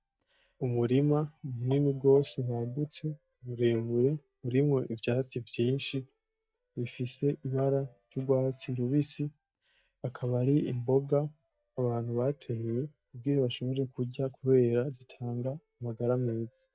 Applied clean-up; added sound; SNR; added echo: neural mask model DeepFilterNet 3.